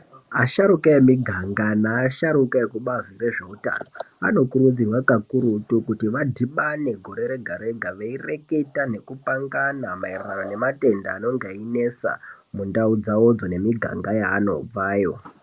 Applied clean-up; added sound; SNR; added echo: none; none; none; none.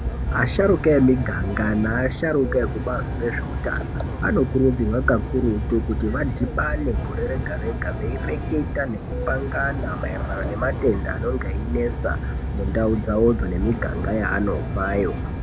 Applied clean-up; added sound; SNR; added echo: none; Aircraft; 3 dB; none.